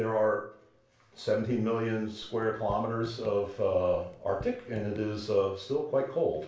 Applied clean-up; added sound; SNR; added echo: none; Raindrop / Drip; 19 dB; reverberation time 0.3 s.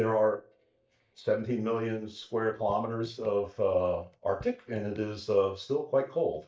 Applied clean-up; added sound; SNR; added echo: neural mask model DeepFilterNet 3.